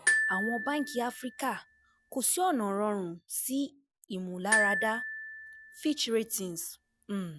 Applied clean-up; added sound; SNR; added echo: none; Glockenspiel; 1 dB; none.